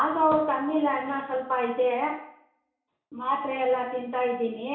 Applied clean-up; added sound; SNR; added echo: none; none; none; reverberation time 0.6 s.